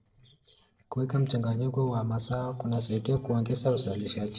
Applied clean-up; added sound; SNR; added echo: neural separator model SepFormer DNS4.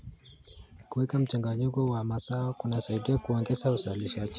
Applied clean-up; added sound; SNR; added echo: none; none; none; none.